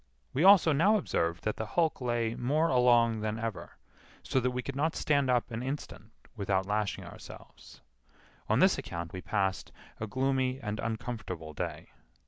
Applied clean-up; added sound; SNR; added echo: none; none; none; none.